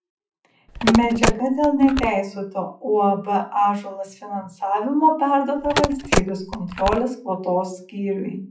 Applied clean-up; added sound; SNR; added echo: classical method WPE with log-MMSE.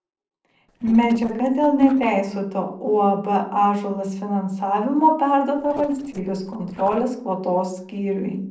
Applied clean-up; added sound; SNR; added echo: neural separator model SepFormer DNS4.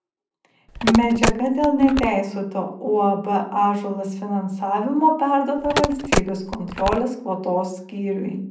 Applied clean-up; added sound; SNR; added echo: none; Telephone; 3 dB; reverberation time 0.6 s.